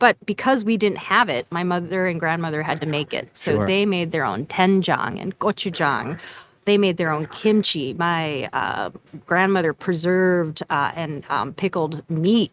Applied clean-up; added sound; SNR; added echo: neural mask model RNNoise.